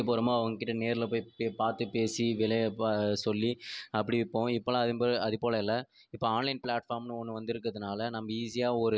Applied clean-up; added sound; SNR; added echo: none; none; none; none.